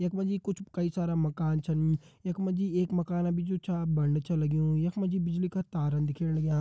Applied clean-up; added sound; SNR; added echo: none; none; none; none.